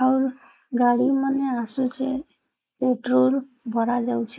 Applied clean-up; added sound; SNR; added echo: neural mask model Resemble Enhance denoiser.